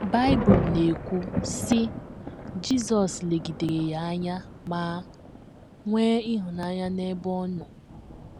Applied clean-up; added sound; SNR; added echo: none; Thunder / Rain; 5 dB; none.